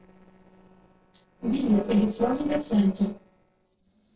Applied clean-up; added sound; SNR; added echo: neural separator model SepFormer DNS4.